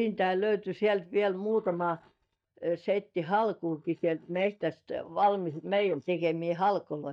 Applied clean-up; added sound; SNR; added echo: neural mask model DeepFilterNet 3.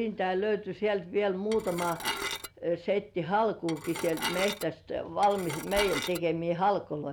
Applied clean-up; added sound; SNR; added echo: none; Dishes, pots, and pans / Glass; 7 dB; none.